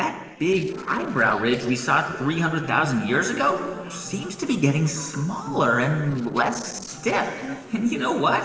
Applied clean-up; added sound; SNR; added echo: neural separator model SepFormer DNS4.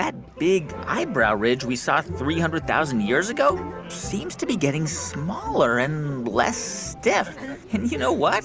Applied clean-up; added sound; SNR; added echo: none; none; none; none.